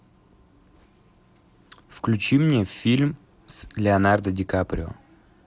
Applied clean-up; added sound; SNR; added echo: none; none; none; none.